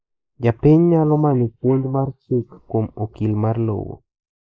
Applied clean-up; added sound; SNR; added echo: neural mask model Resemble Enhance denoiser.